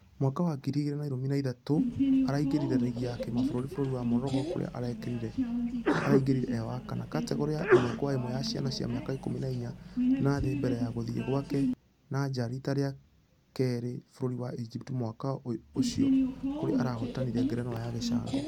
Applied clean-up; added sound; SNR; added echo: none; Sneeze; 0 dB; none.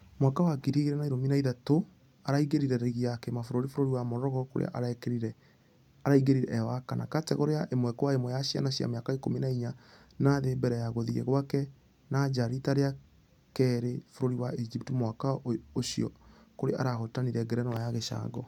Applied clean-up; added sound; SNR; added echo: none; none; none; none.